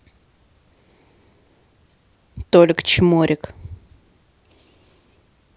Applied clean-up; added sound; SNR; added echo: none; none; none; none.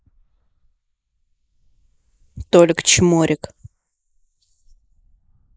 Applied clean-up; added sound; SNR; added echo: neural mask model Resemble Enhance denoiser.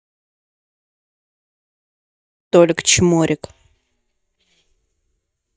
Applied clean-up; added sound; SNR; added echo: neural mask model DeepFilterNet 3.